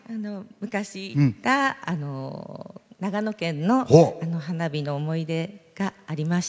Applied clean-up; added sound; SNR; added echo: none; none; none; none.